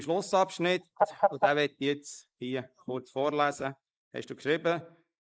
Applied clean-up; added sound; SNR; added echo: neural mask model Resemble Enhance denoiser.